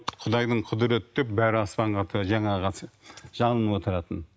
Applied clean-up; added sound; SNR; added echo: none; none; none; none.